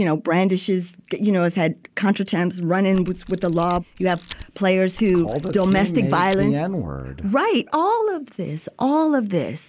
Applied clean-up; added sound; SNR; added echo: none; Camera; 20 dB; none.